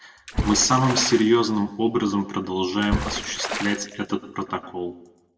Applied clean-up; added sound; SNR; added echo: none; Water / Splash, splatter; 8 dB; reverberation time 0.6 s.